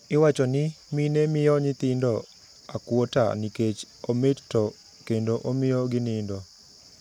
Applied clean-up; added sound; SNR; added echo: none; none; none; none.